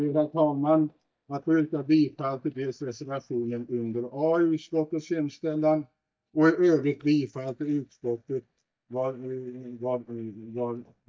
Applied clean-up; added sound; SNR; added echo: neural mask model DeepFilterNet 3.